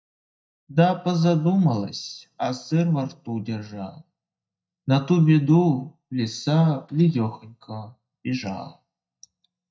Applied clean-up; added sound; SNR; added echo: neural mask model DeepFilterNet 3.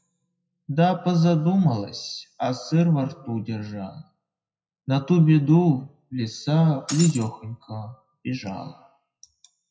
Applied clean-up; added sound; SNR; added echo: classical method WPE with log-MMSE.